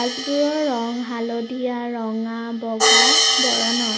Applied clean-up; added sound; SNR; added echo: none; Hi-hat; -2 dB; none.